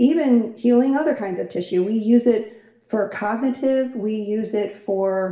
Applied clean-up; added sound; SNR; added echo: none; none; none; reverberation time 0.6 s.